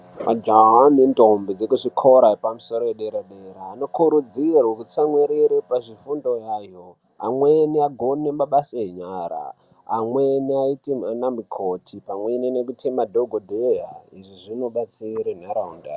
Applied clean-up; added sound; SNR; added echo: none; none; none; none.